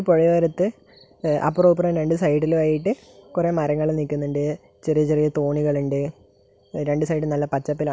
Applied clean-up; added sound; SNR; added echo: none; none; none; none.